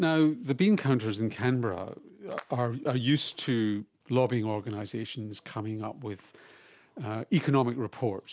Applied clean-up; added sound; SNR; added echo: none; none; none; none.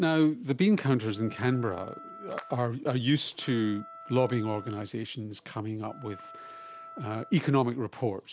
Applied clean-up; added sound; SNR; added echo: none; Wind instrument, woodwind instrument; 19 dB; none.